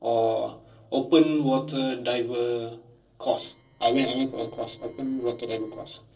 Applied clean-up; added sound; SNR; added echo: neural separator model SepFormer DNS4.